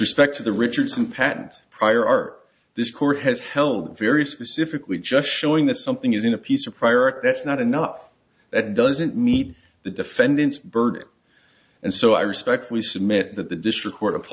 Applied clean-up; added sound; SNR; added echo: none; none; none; none.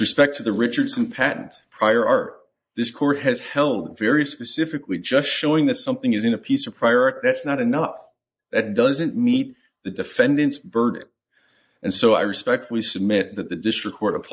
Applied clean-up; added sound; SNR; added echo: neural mask model Resemble Enhance denoiser.